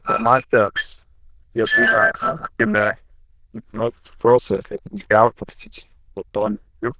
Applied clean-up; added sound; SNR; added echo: neural diffusion model UNIVERSE++.